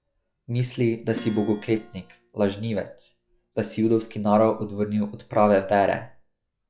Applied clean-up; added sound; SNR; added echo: classical method log-MMSE.